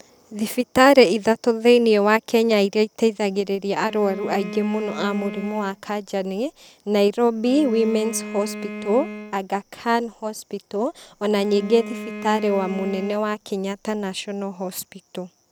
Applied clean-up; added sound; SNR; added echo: none; Bowed string instrument; 13 dB; none.